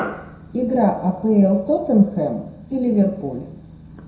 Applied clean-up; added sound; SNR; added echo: none; none; none; reverberation time 0.6 s.